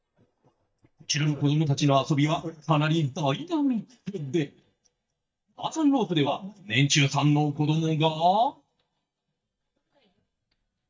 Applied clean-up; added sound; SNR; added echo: neural mask model DeepFilterNet 3.